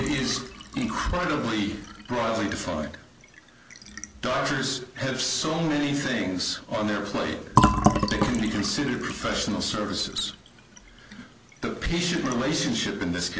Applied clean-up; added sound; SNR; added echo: none; Fill (with liquid); 4 dB; none.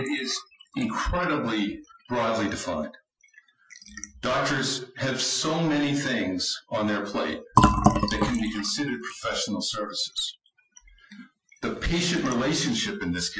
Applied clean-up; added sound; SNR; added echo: classical method Wiener filter.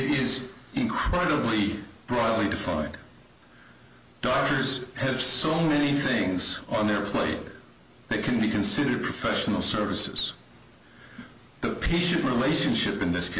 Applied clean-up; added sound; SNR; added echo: none; none; none; none.